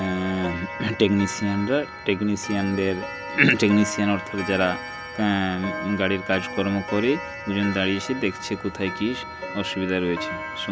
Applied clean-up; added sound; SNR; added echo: none; Clock; 10 dB; none.